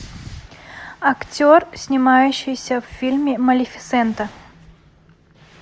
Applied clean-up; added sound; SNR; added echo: none; none; none; none.